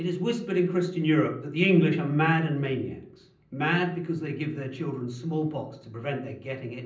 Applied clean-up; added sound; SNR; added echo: none; none; none; reverberation time 0.6 s.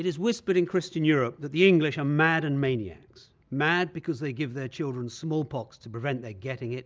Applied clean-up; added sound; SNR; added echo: none; none; none; none.